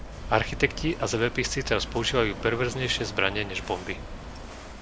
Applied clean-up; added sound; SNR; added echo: none; Walk, footsteps / Waves, surf / Wind; 9 dB; none.